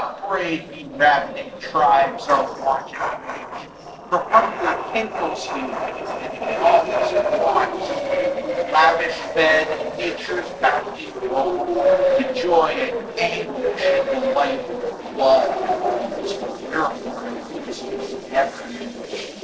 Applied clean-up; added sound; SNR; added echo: neural separator model SepFormer DNS4.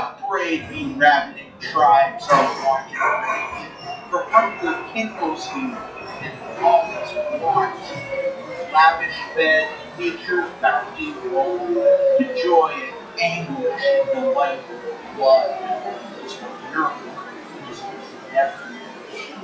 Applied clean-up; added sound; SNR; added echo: classical method WPE with log-MMSE.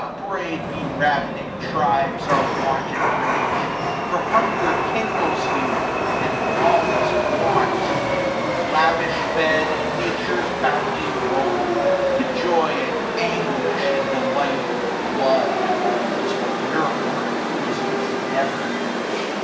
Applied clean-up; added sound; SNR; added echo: none; Chatter / Subway, metro, underground; -3 dB; reverberation time 0.7 s.